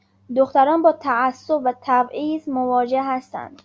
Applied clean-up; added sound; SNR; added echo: none; none; none; none.